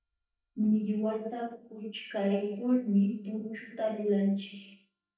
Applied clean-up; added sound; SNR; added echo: neural mask model DeepFilterNet 3.